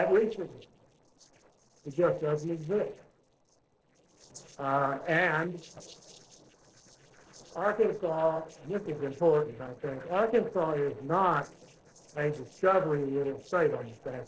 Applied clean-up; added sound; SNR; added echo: neural separator model SepFormer DNS4.